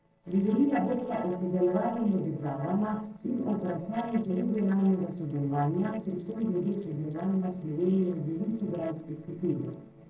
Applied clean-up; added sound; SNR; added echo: neural separator model SepFormer DNS4.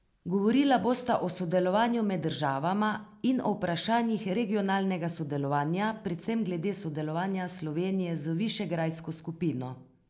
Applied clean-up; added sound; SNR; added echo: none; none; none; none.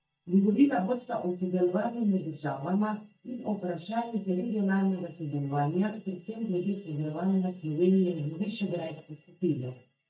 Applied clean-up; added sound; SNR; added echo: neural mask model DeepFilterNet 3.